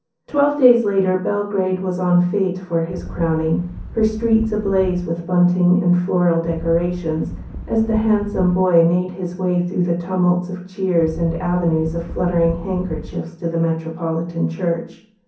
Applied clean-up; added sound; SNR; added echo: none; Wind; 12 dB; reverberation time 0.6 s.